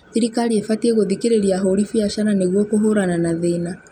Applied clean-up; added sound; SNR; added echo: none; none; none; none.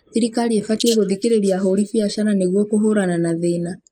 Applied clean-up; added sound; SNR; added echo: neural mask model Resemble Enhance denoiser.